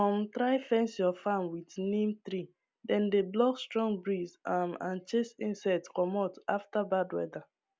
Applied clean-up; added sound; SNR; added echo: none; none; none; none.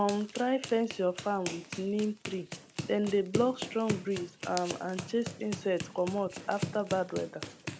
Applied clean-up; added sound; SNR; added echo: none; Run; 9 dB; none.